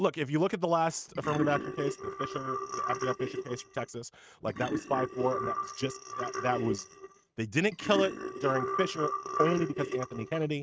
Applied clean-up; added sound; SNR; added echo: neural mask model RNNoise.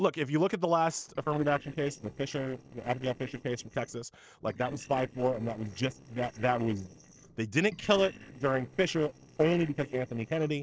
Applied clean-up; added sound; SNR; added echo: neural separator model SepFormer DNS4.